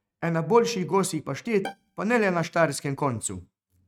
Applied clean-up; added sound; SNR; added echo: neural mask model RNNoise.